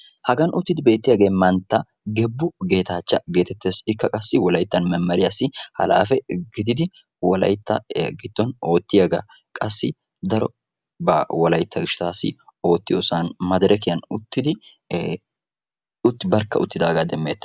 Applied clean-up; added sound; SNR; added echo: none; none; none; none.